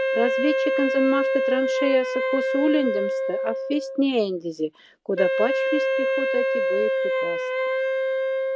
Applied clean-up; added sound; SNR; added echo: none; Wind instrument, woodwind instrument; -2 dB; none.